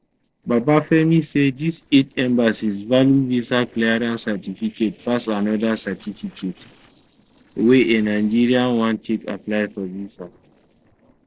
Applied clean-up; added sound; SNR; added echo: neural separator model SepFormer DNS4.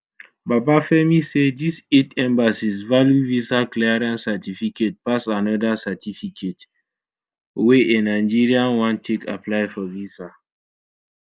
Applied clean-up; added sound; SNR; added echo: none; none; none; none.